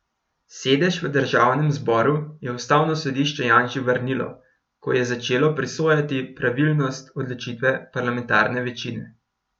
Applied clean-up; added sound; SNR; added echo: none; none; none; none.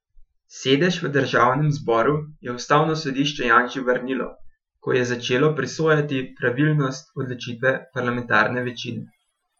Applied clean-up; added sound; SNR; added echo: classical method Wiener filter.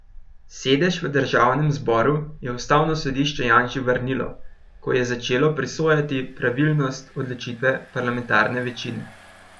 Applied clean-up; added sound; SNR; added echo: none; Engine; 18 dB; none.